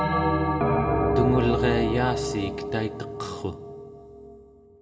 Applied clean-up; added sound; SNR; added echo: none; Bell; -3 dB; reverberation time 1.6 s.